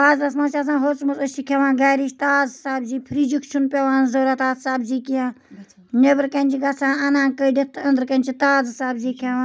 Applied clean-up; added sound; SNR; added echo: none; none; none; none.